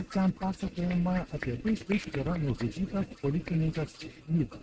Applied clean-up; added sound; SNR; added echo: neural mask model RNNoise.